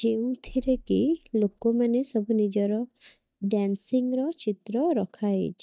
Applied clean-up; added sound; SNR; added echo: neural mask model DeepFilterNet 3.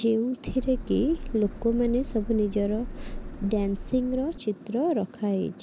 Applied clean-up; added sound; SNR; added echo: none; Car; 9 dB; none.